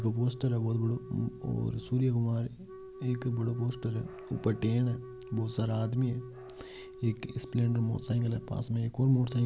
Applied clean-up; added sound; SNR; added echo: none; Wind instrument, woodwind instrument; 17 dB; none.